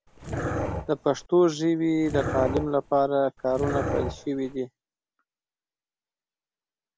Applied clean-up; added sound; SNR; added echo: none; Dog; 5 dB; none.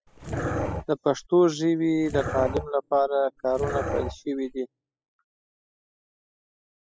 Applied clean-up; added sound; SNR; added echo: classical method spectral subtraction.